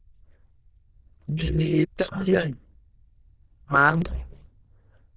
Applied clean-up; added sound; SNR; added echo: neural diffusion model UNIVERSE++.